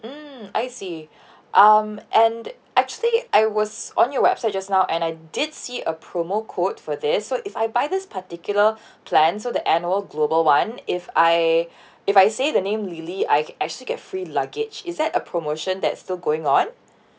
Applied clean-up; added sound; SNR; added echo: none; none; none; none.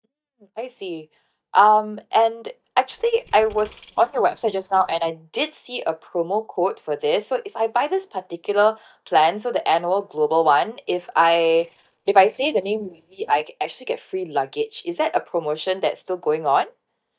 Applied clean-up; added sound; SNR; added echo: neural mask model DeepFilterNet 3.